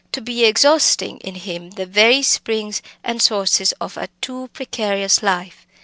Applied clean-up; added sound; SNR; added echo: none; none; none; none.